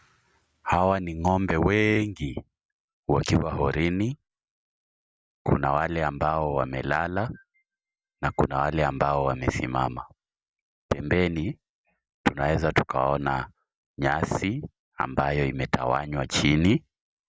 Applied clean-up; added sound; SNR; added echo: none; none; none; none.